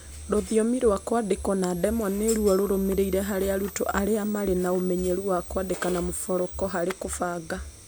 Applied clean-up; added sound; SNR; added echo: none; Camera; 19 dB; none.